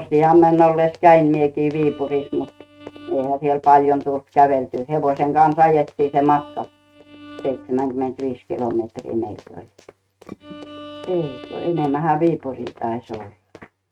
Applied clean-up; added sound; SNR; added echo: neural mask model RNNoise.